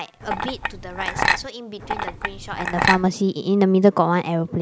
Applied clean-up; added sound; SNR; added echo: none; Chink, clink; 3 dB; none.